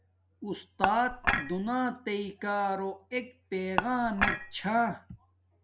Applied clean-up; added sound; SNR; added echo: none; Dishes, pots, and pans / Chink, clink; 0 dB; none.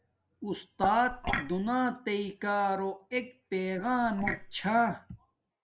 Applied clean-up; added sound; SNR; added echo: neural mask model Resemble Enhance denoiser.